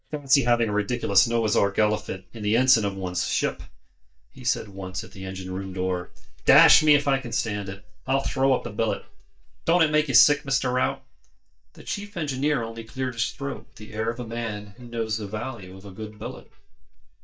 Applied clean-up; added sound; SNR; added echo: neural mask model DeepFilterNet 3.